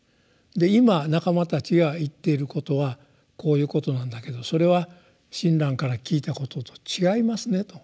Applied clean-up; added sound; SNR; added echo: none; none; none; none.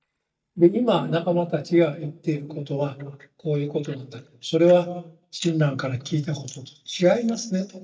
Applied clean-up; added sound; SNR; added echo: neural mask model DeepFilterNet 3.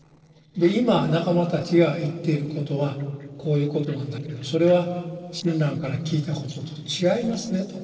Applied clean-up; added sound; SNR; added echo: neural separator model SepFormer DNS4.